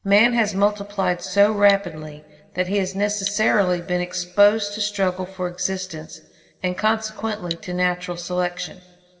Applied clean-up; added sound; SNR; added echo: none; Cutlery, silverware; 15 dB; reverberation time 1.4 s.